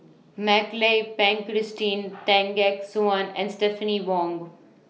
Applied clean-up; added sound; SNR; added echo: none; none; none; none.